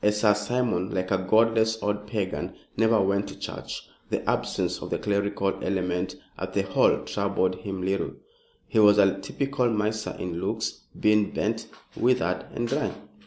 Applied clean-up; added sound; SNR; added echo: none; none; none; none.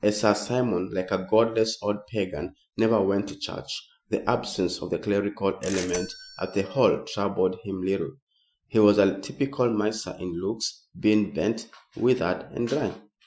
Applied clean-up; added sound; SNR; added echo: classical method Wiener filter.